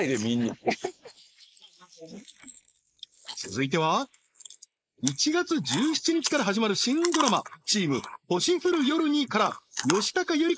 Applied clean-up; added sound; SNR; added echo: neural mask model Resemble Enhance denoiser.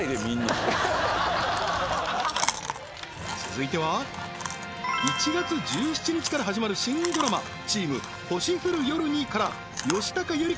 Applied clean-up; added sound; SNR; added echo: none; Chewing, mastication; 10 dB; none.